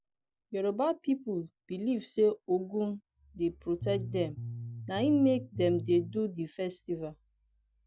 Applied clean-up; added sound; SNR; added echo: none; Bass guitar; 8 dB; none.